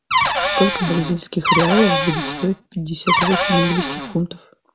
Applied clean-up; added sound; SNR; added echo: none; Cupboard open or close / Door; -1 dB; none.